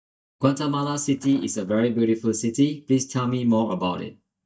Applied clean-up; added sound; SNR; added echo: neural mask model DeepFilterNet 3.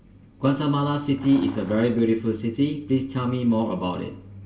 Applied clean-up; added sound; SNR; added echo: none; Truck; 19 dB; reverberation time 0.2 s.